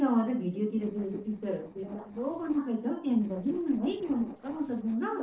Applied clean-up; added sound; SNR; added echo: neural separator model SepFormer DNS4.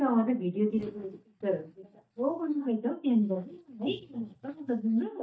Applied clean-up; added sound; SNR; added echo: neural mask model DeepFilterNet 3.